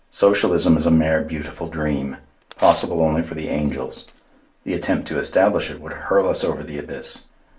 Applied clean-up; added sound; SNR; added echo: none; Tearing; 19 dB; reverberation time 0.3 s.